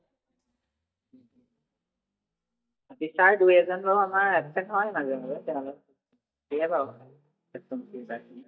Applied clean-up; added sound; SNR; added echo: neural mask model DeepFilterNet 3.